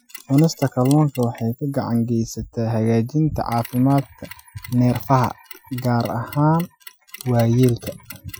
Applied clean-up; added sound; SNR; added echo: classical method Wiener filter.